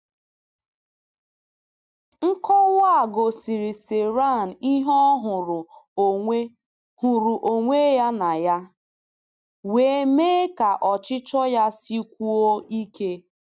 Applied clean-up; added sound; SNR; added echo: none; none; none; none.